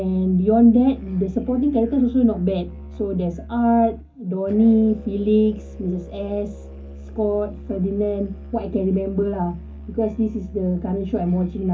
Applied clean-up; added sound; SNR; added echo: none; Musical instrument; 15 dB; reverberation time 0.3 s.